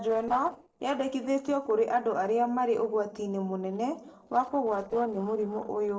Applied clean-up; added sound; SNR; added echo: neural separator model SepFormer DNS4.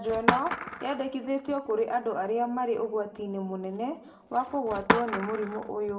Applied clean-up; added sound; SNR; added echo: none; Skateboard; 4 dB; reverberation time 1.6 s.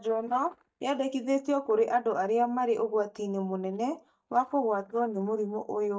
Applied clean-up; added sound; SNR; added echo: neural mask model DeepFilterNet 3.